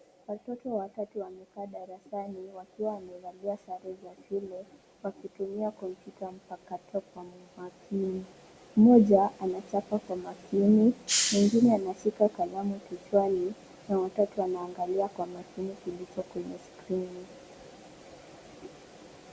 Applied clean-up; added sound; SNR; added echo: none; Hiss; 4 dB; none.